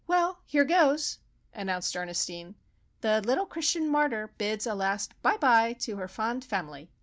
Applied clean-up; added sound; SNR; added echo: none; none; none; none.